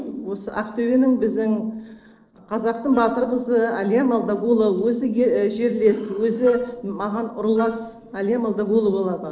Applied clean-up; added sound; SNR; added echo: neural separator model SepFormer DNS4.